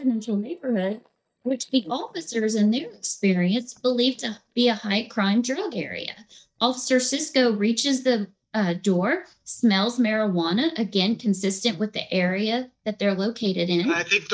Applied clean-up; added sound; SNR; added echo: neural mask model DeepFilterNet 3.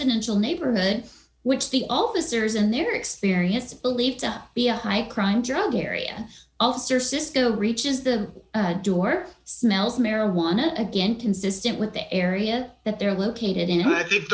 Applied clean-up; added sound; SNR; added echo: none; none; none; none.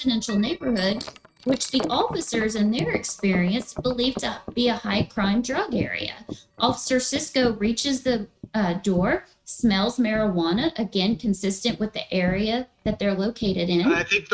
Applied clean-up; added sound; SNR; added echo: neural mask model RNNoise.